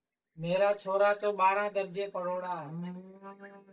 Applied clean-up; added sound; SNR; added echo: neural mask model DeepFilterNet 3.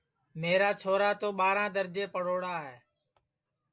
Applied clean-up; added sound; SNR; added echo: none; none; none; none.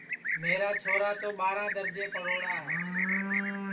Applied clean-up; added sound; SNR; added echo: none; Livestock, farm animals, working animals; -2 dB; reverberation time 0.2 s.